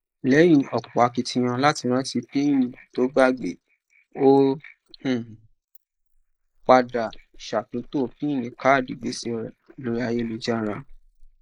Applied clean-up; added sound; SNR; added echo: neural mask model Resemble Enhance denoiser.